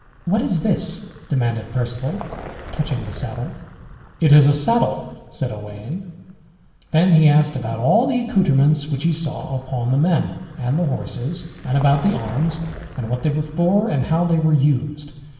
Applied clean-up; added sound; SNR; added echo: none; Vehicle; 20 dB; reverberation time 1.2 s.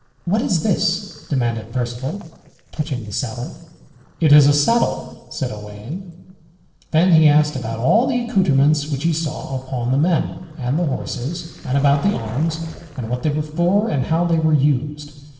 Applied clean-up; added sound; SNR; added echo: neural separator model SepFormer DNS4.